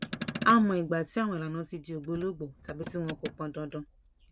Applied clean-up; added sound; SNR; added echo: none; Motor vehicle (road); 11 dB; none.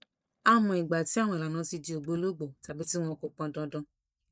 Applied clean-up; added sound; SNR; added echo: neural mask model DeepFilterNet 3.